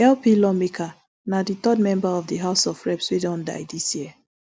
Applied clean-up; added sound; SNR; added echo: none; none; none; none.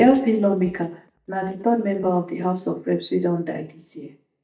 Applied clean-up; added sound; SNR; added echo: neural mask model DeepFilterNet 3.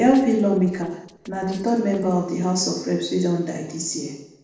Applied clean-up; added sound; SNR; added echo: neural separator model SepFormer DNS4.